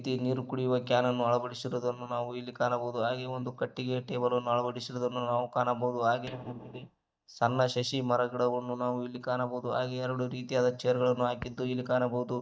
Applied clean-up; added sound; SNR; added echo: neural mask model DeepFilterNet 3.